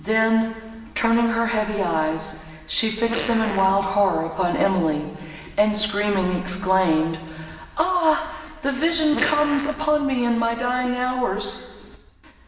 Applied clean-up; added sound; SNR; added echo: none; Fart; 10 dB; reverberation time 1.3 s.